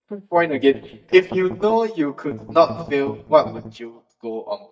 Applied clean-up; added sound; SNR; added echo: neural mask model DeepFilterNet 3.